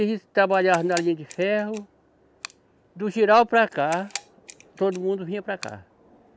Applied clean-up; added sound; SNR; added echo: none; Camera; 19 dB; none.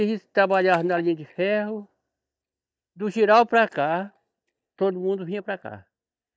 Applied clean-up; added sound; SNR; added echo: neural mask model DeepFilterNet 3.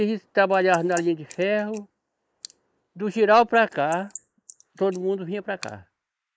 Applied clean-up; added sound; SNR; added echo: neural mask model Resemble Enhance denoiser.